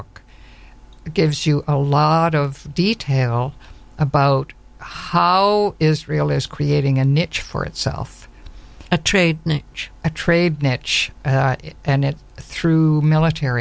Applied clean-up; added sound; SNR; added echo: none; none; none; none.